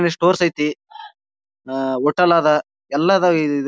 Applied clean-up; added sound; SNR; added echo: none; none; none; none.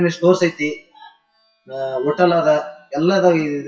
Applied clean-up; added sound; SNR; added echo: classical method WPE with log-MMSE.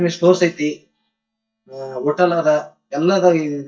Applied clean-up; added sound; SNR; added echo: neural mask model DeepFilterNet 3.